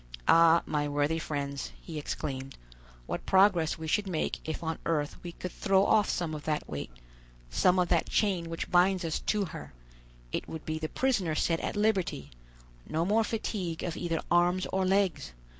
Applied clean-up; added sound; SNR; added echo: none; none; none; none.